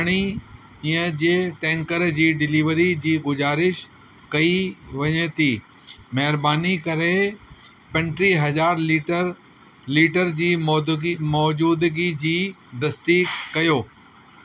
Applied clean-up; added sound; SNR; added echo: none; none; none; none.